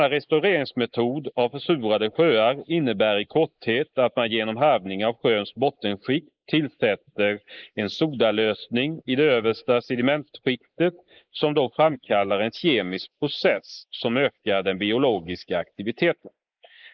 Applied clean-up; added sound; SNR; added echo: neural mask model Resemble Enhance denoiser.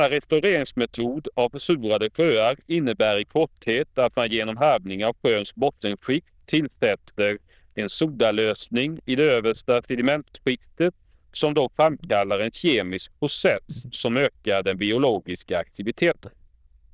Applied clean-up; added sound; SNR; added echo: neural diffusion model UNIVERSE++.